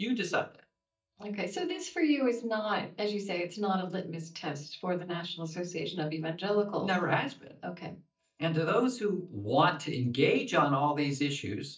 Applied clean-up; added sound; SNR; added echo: neural mask model DeepFilterNet 3.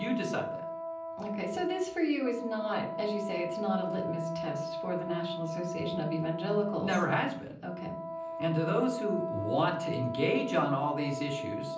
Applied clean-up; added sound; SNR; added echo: none; Wind instrument, woodwind instrument; 5 dB; reverberation time 0.6 s.